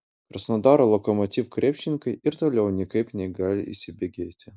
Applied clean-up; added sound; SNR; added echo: none; none; none; none.